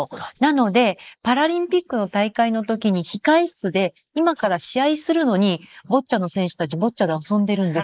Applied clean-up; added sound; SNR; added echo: neural mask model Resemble Enhance denoiser.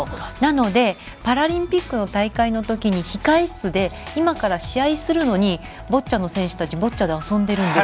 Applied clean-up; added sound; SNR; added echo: none; none; none; none.